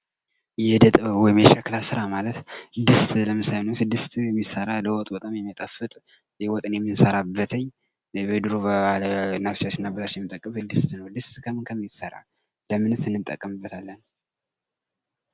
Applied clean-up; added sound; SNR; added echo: none; none; none; none.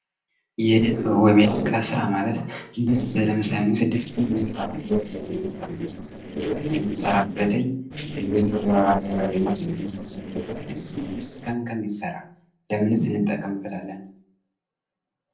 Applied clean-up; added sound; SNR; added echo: neural separator model SepFormer DNS4.